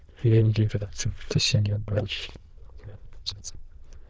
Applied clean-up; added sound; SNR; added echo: neural diffusion model UNIVERSE++.